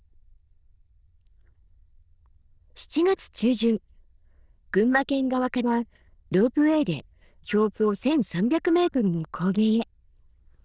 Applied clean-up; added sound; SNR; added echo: neural diffusion model UNIVERSE++.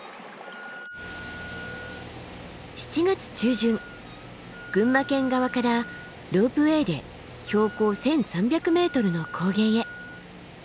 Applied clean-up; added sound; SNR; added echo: none; Wind instrument, woodwind instrument; 17 dB; none.